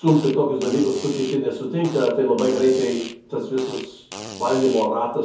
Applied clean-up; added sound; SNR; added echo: none; Fart; 16 dB; reverberation time 0.6 s.